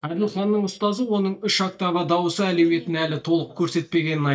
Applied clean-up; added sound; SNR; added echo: neural mask model DeepFilterNet 3.